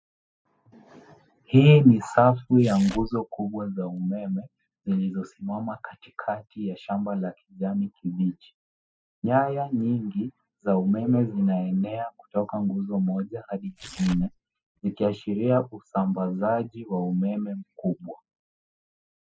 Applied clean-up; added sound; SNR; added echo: classical method spectral subtraction.